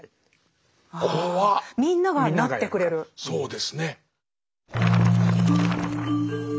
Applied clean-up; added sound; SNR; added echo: none; none; none; none.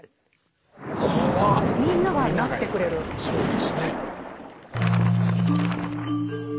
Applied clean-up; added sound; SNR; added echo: none; Splash, splatter; 3 dB; none.